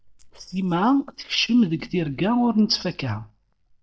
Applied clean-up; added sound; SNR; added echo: neural mask model DeepFilterNet 3.